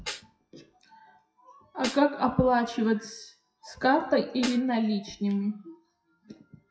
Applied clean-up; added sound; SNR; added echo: classical method WPE with log-MMSE.